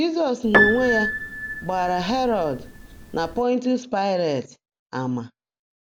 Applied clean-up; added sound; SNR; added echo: none; Piano; 1 dB; none.